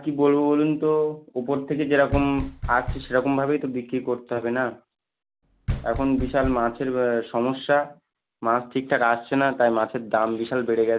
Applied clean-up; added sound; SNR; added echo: none; Knock; 8 dB; none.